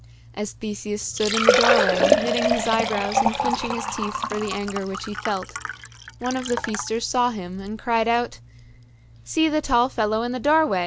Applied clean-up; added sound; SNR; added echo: none; Liquid; 1 dB; none.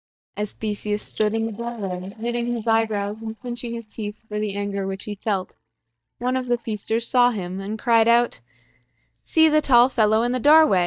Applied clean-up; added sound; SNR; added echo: neural mask model DeepFilterNet 3.